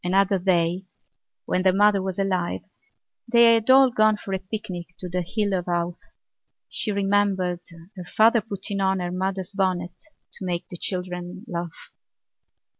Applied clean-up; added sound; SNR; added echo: none; none; none; none.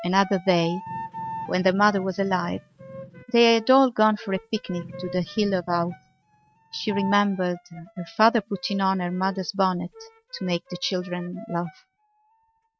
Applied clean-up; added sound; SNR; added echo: neural mask model RNNoise.